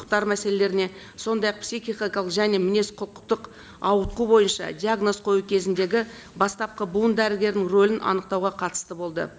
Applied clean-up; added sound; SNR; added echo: none; none; none; none.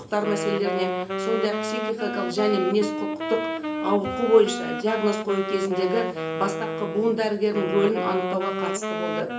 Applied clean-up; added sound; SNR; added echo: none; Wind instrument, woodwind instrument; 4 dB; reverberation time 0.3 s.